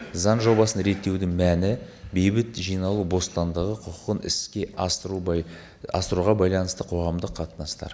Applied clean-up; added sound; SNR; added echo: none; none; none; none.